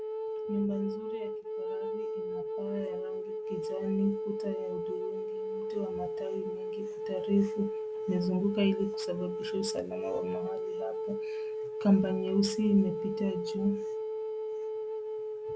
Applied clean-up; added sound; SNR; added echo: none; Wind instrument, woodwind instrument; 2 dB; none.